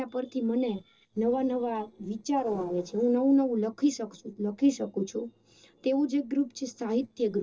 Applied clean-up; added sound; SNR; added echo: neural separator model SepFormer DNS4.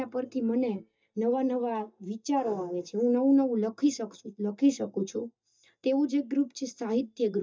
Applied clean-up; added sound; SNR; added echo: neural mask model DeepFilterNet 3.